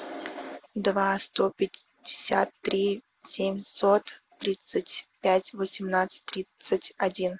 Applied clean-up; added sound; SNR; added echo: none; none; none; none.